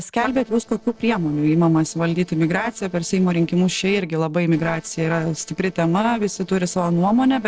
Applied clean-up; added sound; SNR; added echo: neural separator model SepFormer DNS4.